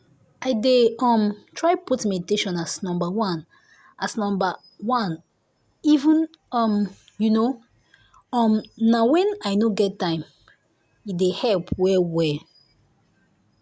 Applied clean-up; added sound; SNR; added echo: none; none; none; none.